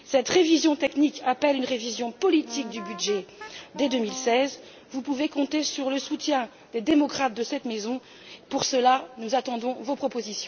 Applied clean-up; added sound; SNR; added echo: none; Wind instrument, woodwind instrument; 15 dB; none.